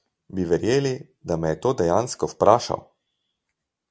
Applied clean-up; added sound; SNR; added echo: none; none; none; none.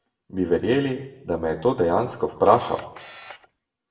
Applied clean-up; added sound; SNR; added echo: none; Camera; 19 dB; reverberation time 0.8 s.